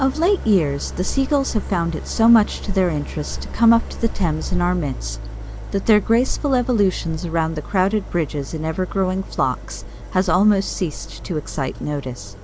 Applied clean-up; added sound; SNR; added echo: none; Idling; 10 dB; none.